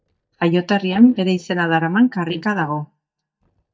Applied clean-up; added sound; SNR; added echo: neural mask model DeepFilterNet 3.